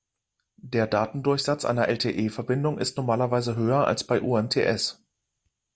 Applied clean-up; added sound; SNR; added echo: none; none; none; none.